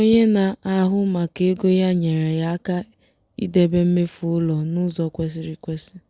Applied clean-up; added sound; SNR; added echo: none; none; none; none.